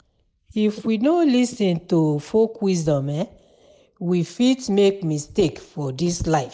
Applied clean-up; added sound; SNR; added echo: neural mask model Resemble Enhance denoiser.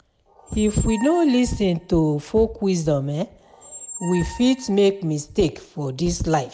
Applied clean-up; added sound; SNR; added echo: none; Thump, thud + Squeak; 16 dB; none.